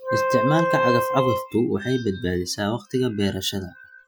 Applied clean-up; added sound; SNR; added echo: classical method Wiener filter.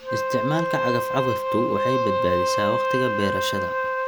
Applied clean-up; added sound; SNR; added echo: none; Wind instrument, woodwind instrument; -3 dB; none.